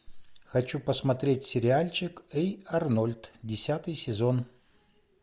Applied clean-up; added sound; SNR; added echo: none; none; none; none.